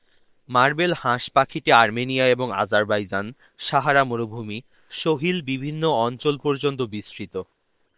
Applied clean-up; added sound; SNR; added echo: neural separator model SepFormer WHAM!.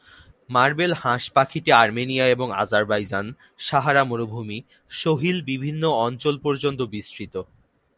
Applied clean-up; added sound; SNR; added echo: none; none; none; none.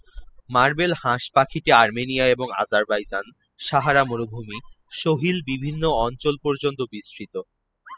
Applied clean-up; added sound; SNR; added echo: classical method spectral subtraction.